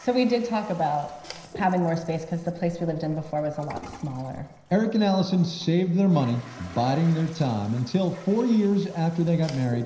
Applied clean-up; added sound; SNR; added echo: none; Toilet flush; 20 dB; reverberation time 0.9 s.